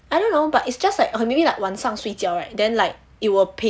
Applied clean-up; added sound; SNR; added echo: none; none; none; none.